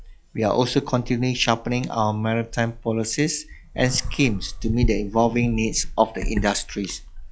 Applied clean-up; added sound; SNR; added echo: classical method log-MMSE.